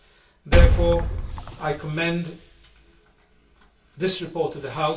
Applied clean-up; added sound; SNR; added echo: none; Liquid; -4 dB; reverberation time 0.3 s.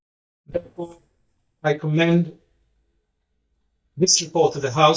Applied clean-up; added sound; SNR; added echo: neural mask model DeepFilterNet 3.